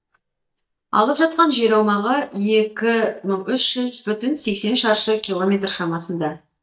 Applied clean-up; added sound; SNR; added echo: neural mask model DeepFilterNet 3.